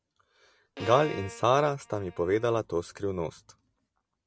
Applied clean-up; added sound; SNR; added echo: none; Bowed string instrument; 15 dB; none.